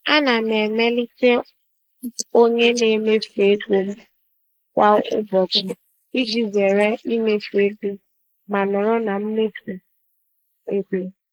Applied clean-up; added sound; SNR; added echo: neural mask model Resemble Enhance denoiser.